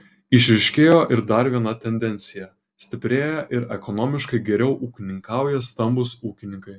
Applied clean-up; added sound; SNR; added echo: none; none; none; none.